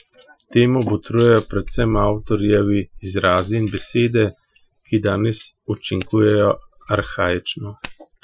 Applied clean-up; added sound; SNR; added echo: classical method Wiener filter.